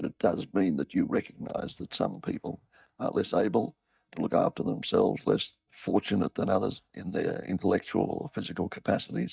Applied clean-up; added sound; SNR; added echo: neural mask model DeepFilterNet 3.